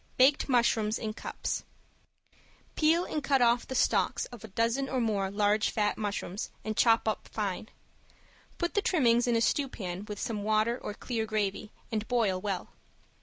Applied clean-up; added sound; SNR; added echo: none; none; none; none.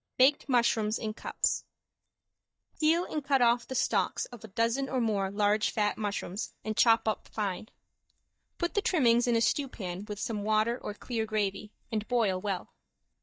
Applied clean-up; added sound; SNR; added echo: neural mask model DeepFilterNet 3.